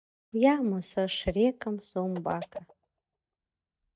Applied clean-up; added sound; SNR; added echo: neural mask model DeepFilterNet 3.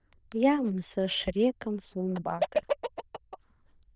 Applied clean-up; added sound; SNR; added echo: neural diffusion model UNIVERSE++.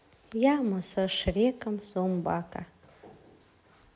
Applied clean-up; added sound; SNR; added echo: none; none; none; none.